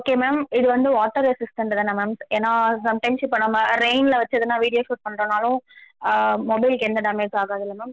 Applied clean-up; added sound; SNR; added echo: none; none; none; none.